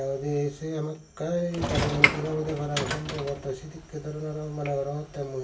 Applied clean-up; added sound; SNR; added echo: none; Sliding door / Train; 2 dB; reverberation time 0.2 s.